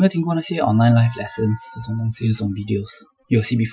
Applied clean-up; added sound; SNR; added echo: classical method Wiener filter.